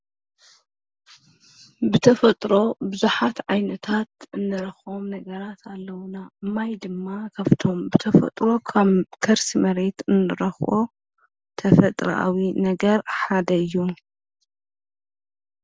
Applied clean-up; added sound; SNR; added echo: none; none; none; none.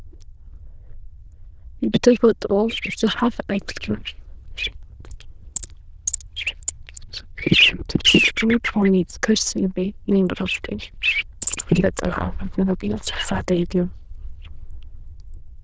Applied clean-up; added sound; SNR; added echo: neural diffusion model UNIVERSE++.